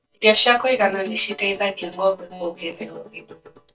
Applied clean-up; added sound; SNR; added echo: neural mask model DeepFilterNet 3.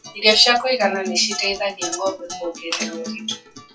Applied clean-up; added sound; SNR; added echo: classical method WPE with log-MMSE.